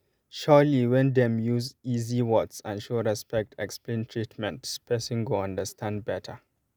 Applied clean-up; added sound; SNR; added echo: none; none; none; none.